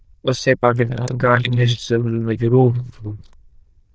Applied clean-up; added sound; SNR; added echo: neural diffusion model UNIVERSE++.